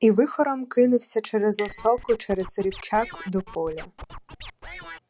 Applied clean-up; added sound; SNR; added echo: none; Scratching (performance technique) + Chink, clink; 17 dB; none.